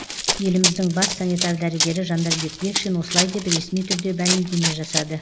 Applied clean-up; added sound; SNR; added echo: none; Run; 2 dB; reverberation time 0.5 s.